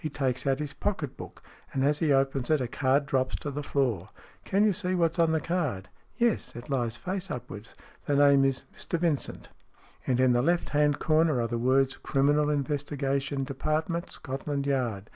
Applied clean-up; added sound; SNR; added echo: none; none; none; none.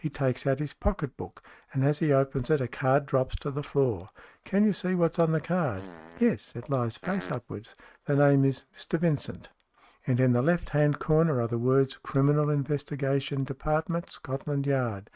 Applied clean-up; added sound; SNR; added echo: neural mask model RNNoise.